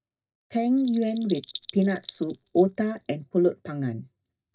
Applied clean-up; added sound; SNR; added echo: neural mask model DeepFilterNet 3.